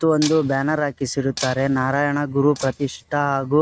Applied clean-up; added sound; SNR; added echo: neural mask model RNNoise.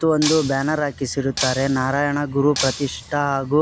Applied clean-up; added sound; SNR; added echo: none; Shatter; 11 dB; none.